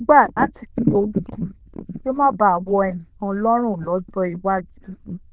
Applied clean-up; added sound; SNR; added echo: neural diffusion model UNIVERSE++.